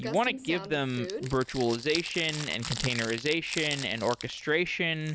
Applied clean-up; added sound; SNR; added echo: none; Crumpling, crinkling; 10 dB; none.